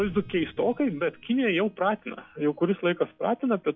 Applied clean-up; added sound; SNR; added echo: classical method log-MMSE.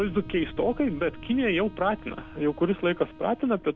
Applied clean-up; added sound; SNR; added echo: none; Wind instrument, woodwind instrument + Fire; 16 dB; none.